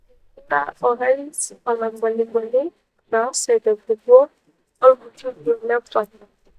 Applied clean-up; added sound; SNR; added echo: neural mask model DeepFilterNet 3.